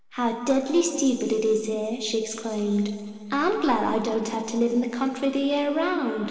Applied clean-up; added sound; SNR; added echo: none; none; none; reverberation time 2.5 s.